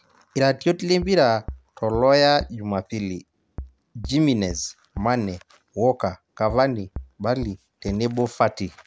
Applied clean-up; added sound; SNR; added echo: none; Bass drum; 15 dB; none.